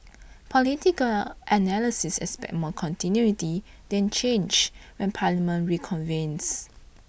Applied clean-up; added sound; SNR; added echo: none; none; none; none.